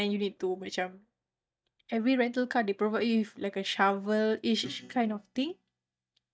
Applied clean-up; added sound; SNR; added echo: neural mask model DeepFilterNet 3.